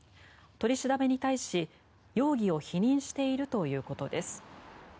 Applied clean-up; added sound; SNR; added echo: none; none; none; none.